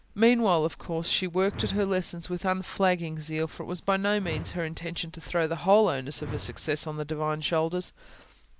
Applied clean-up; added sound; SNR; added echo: none; Whoosh, swoosh, swish; 16 dB; none.